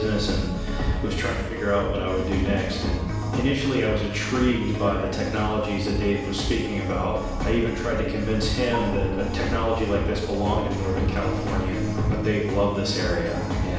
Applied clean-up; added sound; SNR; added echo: none; Gong; 14 dB; reverberation time 0.9 s.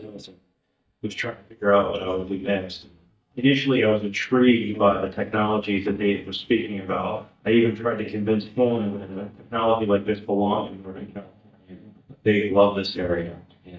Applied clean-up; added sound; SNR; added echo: neural mask model DeepFilterNet 3.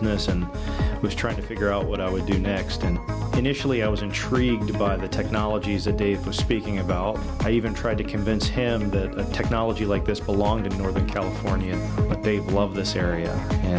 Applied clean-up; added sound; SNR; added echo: none; none; none; none.